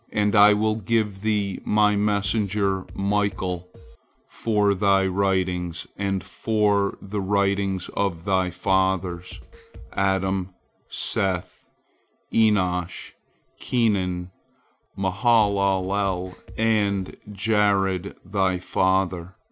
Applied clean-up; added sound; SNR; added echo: none; Drum kit; 17 dB; none.